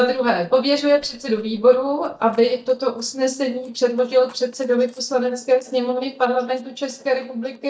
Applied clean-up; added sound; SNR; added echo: neural mask model DeepFilterNet 3.